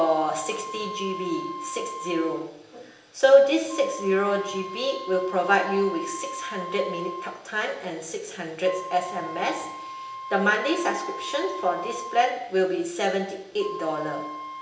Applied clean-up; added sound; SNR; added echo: none; Wind instrument, woodwind instrument; 11 dB; reverberation time 0.8 s.